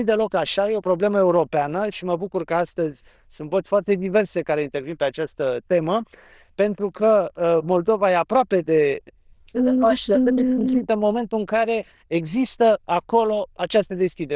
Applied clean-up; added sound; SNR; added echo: neural diffusion model UNIVERSE++.